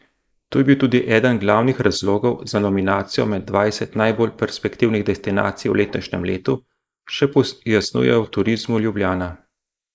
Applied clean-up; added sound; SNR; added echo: neural mask model Resemble Enhance denoiser.